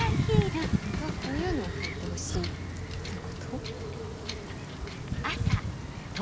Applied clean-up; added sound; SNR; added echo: none; Wind / Ocean / Boat, Water vehicle; -3 dB; none.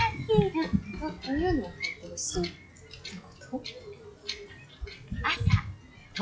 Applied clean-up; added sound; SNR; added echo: classical method log-MMSE.